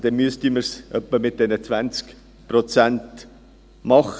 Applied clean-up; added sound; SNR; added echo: none; none; none; none.